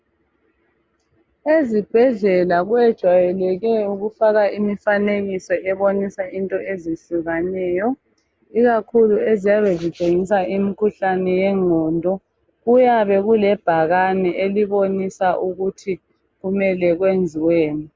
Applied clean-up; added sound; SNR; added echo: none; none; none; none.